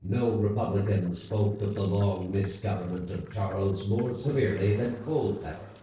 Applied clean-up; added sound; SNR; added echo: neural separator model SepFormer DNS4.